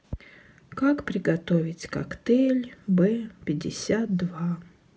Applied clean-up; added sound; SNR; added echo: none; none; none; none.